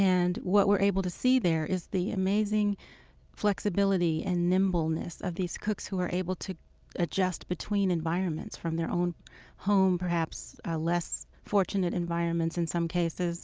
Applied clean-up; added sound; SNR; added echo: none; none; none; none.